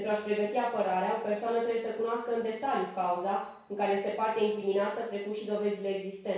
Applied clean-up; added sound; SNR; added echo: none; Cricket; 18 dB; reverberation time 0.6 s.